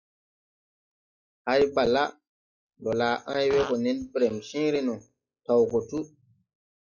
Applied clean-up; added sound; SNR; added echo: classical method log-MMSE.